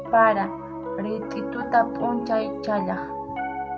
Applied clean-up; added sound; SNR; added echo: none; Piano; 6 dB; none.